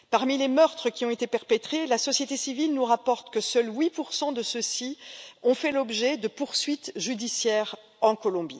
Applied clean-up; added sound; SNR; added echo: none; none; none; none.